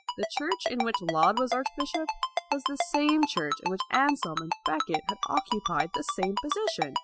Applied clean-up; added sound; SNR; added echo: classical method Wiener filter.